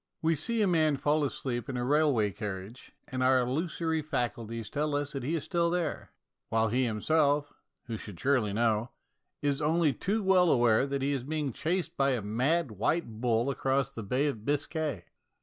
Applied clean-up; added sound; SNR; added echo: none; none; none; none.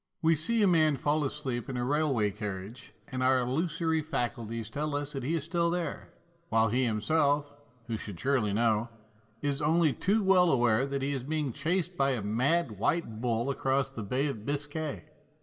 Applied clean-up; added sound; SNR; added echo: none; none; none; reverberation time 0.3 s.